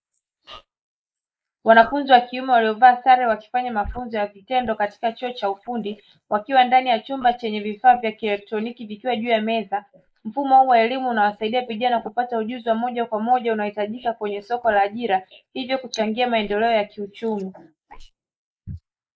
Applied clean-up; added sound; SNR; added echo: neural mask model Resemble Enhance denoiser.